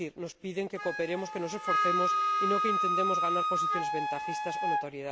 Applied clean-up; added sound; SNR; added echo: none; Wind instrument, woodwind instrument; -5 dB; none.